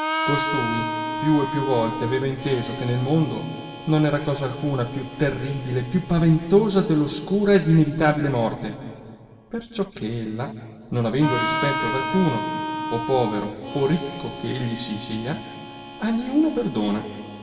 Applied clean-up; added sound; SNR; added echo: none; Harmonica; 8 dB; reverberation time 2.4 s.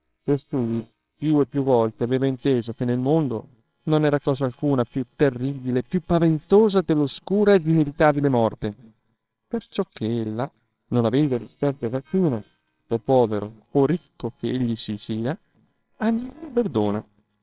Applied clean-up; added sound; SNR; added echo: neural separator model SepFormer WHAMR!.